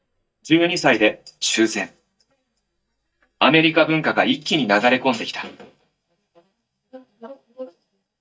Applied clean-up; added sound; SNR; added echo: neural mask model DeepFilterNet 3.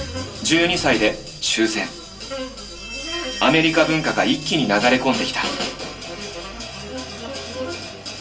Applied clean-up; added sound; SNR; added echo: none; Accelerating, revving, vroom; 19 dB; reverberation time 0.2 s.